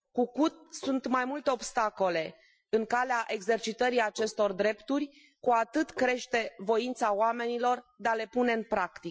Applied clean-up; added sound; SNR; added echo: classical method Wiener filter.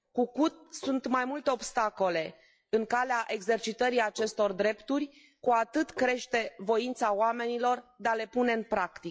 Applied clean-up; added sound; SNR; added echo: classical method log-MMSE.